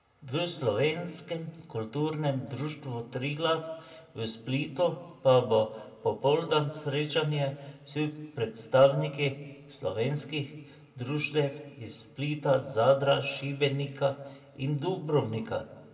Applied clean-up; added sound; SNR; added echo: none; none; none; reverberation time 1.1 s.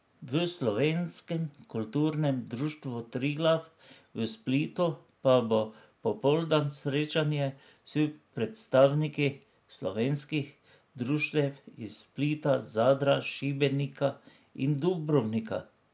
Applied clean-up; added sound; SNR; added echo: none; none; none; none.